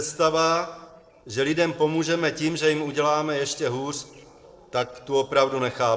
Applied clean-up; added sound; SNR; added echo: neural separator model SepFormer DNS4.